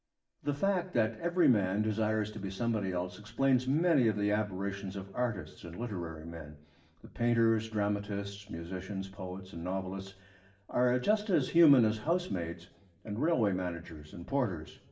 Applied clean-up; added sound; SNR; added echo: none; none; none; reverberation time 0.6 s.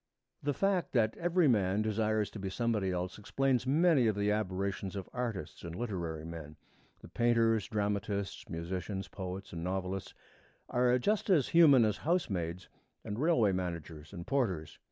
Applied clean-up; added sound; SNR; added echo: none; none; none; none.